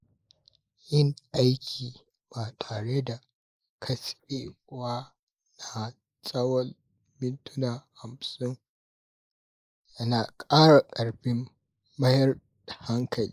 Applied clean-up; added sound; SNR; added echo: neural mask model Resemble Enhance denoiser.